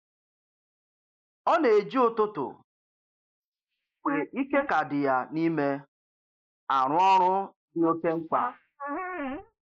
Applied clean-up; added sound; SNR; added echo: neural mask model Resemble Enhance denoiser.